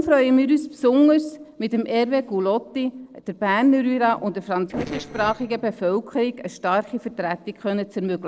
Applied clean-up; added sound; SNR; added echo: neural separator model SepFormer DNS4.